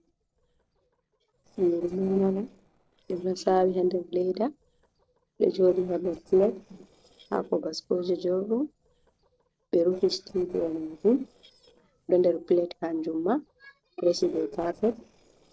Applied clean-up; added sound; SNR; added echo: neural separator model SepFormer DNS4.